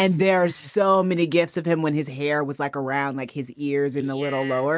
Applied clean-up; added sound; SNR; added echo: neural mask model Resemble Enhance denoiser.